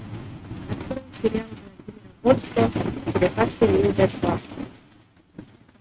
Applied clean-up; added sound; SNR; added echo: neural mask model RNNoise.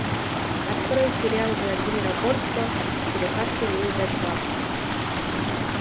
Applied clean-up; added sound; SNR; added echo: none; Stream; -3 dB; none.